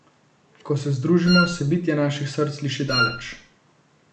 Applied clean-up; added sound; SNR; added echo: none; Wind instrument, woodwind instrument; 2 dB; none.